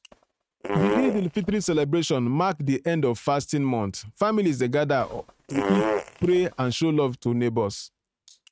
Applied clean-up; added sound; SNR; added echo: neural mask model RNNoise.